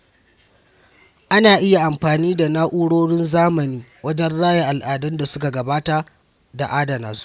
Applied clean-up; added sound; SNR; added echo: none; none; none; none.